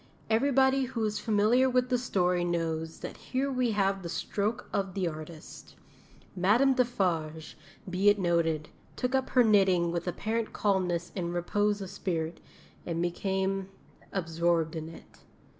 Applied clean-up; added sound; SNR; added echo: none; none; none; none.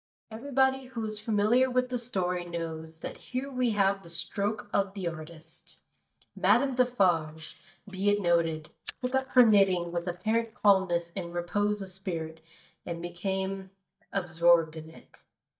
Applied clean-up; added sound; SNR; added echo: neural mask model DeepFilterNet 3.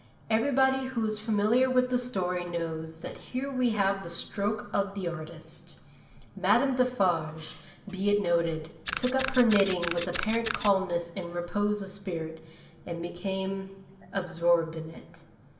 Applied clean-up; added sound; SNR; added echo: none; Camera; 7 dB; reverberation time 1.5 s.